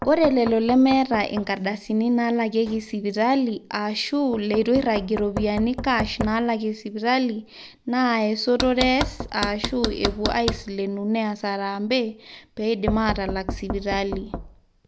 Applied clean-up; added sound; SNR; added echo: none; Knock; 10 dB; none.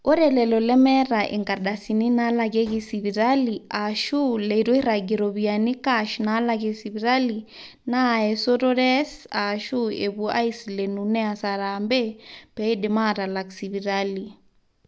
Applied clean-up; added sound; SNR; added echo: none; none; none; none.